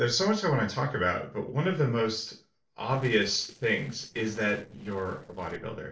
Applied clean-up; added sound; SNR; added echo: neural separator model SepFormer DNS4.